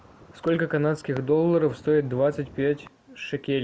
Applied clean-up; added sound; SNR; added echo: none; none; none; none.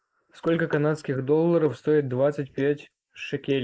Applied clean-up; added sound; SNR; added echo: neural mask model Resemble Enhance denoiser.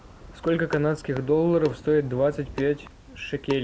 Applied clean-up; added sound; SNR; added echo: none; Drip / Sink (filling or washing) / Water tap, faucet; 16 dB; none.